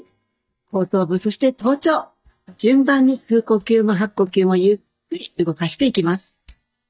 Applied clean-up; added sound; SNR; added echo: neural mask model DeepFilterNet 3.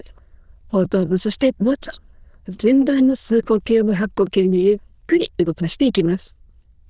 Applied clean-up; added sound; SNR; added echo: neural diffusion model UNIVERSE++.